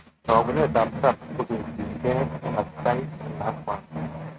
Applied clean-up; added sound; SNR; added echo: neural mask model RNNoise.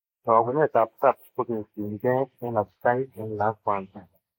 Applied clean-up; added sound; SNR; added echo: neural mask model Resemble Enhance denoiser.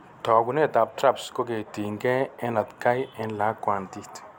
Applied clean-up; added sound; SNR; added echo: none; none; none; none.